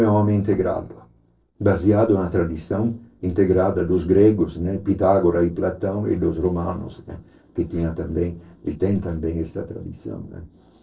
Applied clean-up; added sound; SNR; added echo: neural separator model SepFormer DNS4.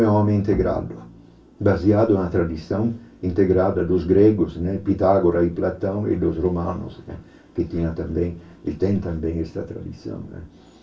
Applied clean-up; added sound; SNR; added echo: none; Bowed string instrument; 13 dB; reverberation time 0.2 s.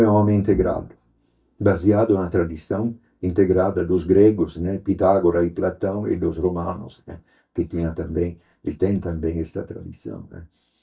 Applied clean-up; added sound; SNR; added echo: neural mask model DeepFilterNet 3.